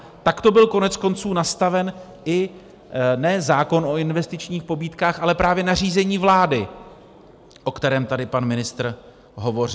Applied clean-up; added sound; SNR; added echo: none; none; none; none.